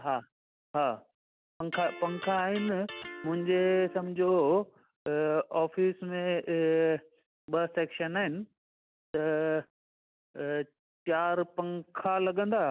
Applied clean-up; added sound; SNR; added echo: none; Electric guitar; 13 dB; none.